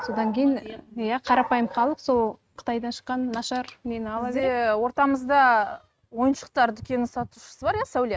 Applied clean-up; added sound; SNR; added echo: neural mask model RNNoise.